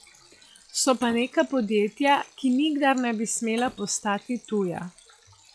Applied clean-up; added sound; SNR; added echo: classical method log-MMSE.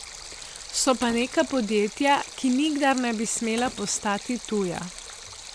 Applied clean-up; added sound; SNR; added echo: none; Stream + Glass; 14 dB; none.